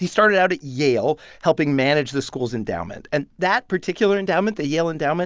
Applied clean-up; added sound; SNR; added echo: none; none; none; none.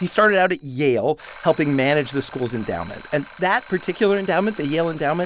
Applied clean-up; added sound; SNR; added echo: none; Alarm; 18 dB; none.